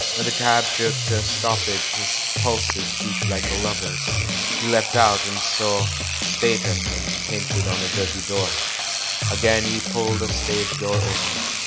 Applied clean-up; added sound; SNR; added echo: none; Drum kit + Engine / Domestic sounds, home sounds; -2 dB; none.